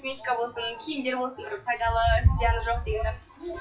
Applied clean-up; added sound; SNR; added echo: classical method WPE with log-MMSE.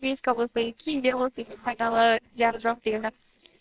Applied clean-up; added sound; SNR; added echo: neural separator model SepFormer WHAMR!.